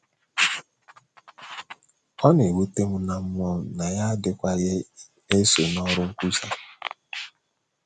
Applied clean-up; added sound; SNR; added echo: none; none; none; none.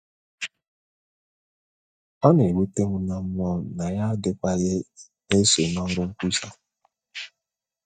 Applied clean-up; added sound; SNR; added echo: neural mask model DeepFilterNet 3.